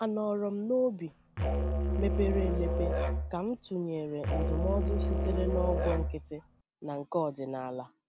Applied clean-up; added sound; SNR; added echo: none; Musical instrument; -3 dB; none.